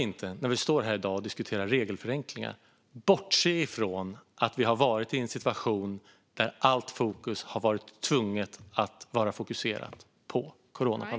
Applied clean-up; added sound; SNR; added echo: none; none; none; none.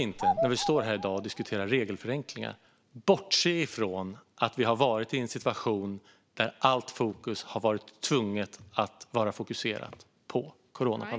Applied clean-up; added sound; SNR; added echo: none; Bird vocalization, bird call, bird song; 4 dB; none.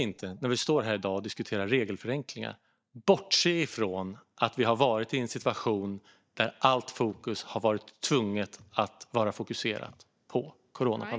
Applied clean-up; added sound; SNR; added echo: neural mask model DeepFilterNet 3.